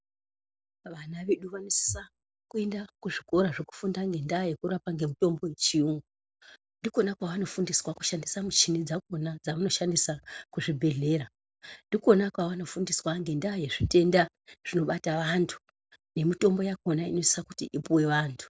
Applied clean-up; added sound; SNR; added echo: none; none; none; none.